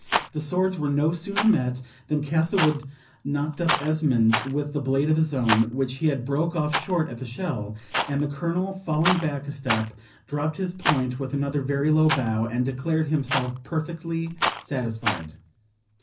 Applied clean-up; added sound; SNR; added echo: none; Rattle; 7 dB; reverberation time 0.4 s.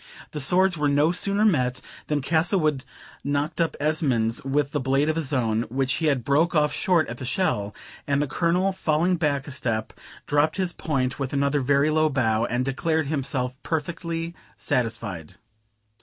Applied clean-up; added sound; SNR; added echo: none; none; none; none.